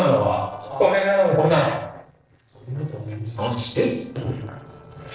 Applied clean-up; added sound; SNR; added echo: neural separator model SepFormer DNS4.